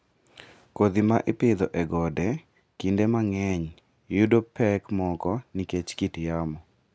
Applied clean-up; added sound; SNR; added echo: none; none; none; none.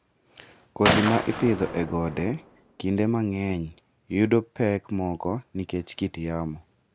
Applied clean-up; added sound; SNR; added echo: none; Gunshot, gunfire; 3 dB; none.